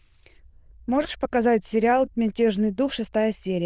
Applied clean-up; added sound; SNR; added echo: neural diffusion model UNIVERSE++.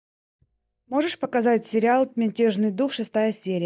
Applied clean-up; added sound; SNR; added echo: neural mask model DeepFilterNet 3.